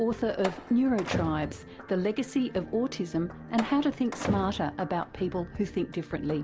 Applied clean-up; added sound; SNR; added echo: none; Slam; 10 dB; none.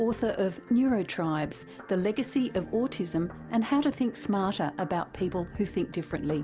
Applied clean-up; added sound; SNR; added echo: none; none; none; none.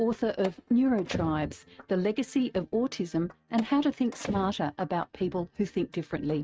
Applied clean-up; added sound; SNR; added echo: neural mask model RNNoise.